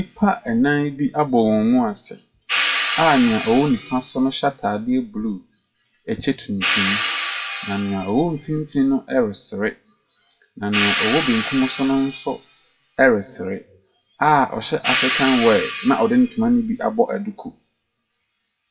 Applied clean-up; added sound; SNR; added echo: classical method WPE with log-MMSE.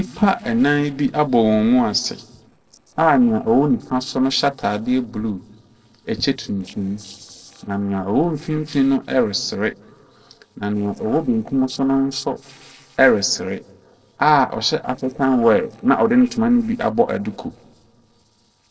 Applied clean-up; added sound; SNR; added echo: neural separator model SepFormer DNS4.